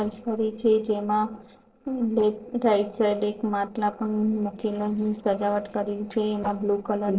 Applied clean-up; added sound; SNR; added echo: neural separator model SepFormer DNS4.